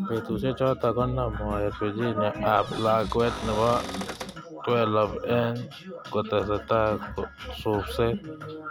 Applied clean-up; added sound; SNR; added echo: none; Cupboard open or close / Door; 11 dB; none.